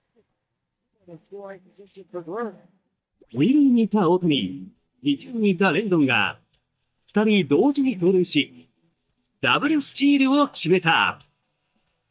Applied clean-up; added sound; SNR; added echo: neural mask model DeepFilterNet 3.